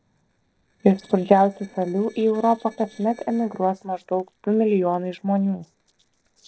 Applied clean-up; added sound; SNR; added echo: neural separator model SepFormer DNS4.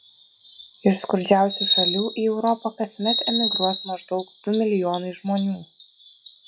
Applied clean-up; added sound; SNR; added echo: classical method log-MMSE.